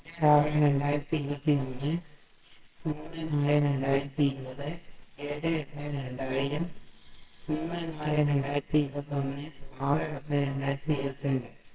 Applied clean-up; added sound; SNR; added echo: neural separator model SepFormer WHAMR!.